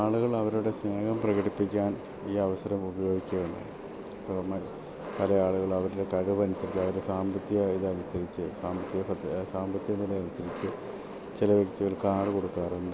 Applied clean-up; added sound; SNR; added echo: none; Engine; 13 dB; none.